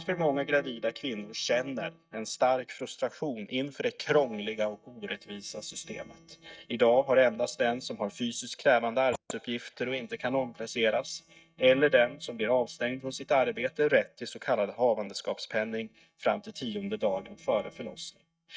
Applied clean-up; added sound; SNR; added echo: neural mask model DeepFilterNet 3.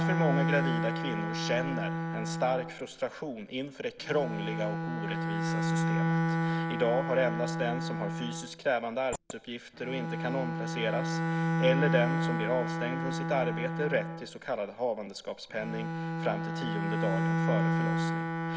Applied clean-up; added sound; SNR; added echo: none; Bowed string instrument; -2 dB; none.